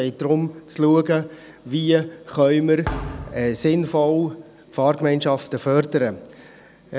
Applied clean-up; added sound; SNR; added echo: none; Thump, thud; 12 dB; none.